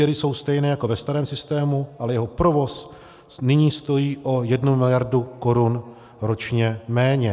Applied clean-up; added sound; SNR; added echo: none; none; none; none.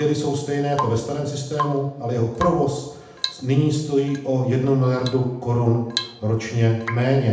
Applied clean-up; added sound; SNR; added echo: none; Drip / Water tap, faucet / Rain; 12 dB; reverberation time 0.8 s.